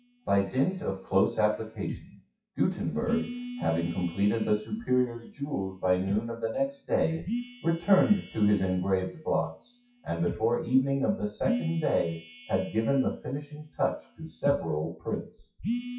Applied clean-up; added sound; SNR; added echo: classical method WPE with log-MMSE.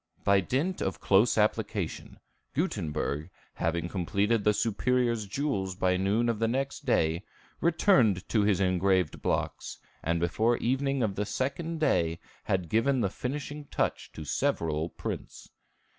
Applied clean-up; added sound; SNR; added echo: none; none; none; none.